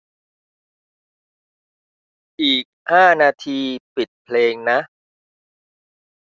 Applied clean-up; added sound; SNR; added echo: none; none; none; none.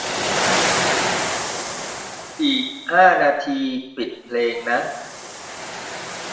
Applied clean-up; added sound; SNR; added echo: none; Waves, surf; 3 dB; reverberation time 0.9 s.